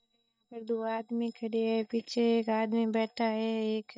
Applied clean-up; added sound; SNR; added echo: neural mask model DeepFilterNet 3.